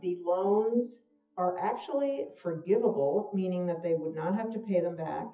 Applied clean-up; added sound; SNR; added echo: classical method WPE with log-MMSE.